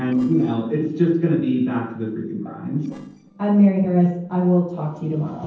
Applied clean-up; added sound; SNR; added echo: neural separator model SepFormer DNS4.